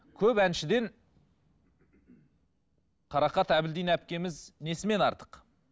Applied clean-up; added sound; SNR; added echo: none; none; none; none.